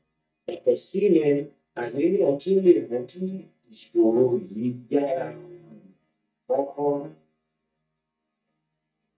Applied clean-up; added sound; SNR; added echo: neural mask model DeepFilterNet 3.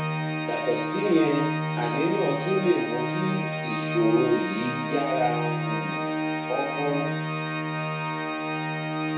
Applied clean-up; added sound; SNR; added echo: none; Organ; 0 dB; reverberation time 0.5 s.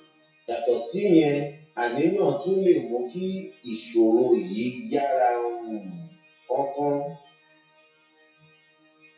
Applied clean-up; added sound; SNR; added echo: classical method WPE with log-MMSE.